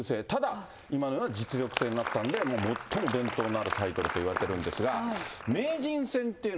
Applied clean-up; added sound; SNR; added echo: none; Applause; 8 dB; none.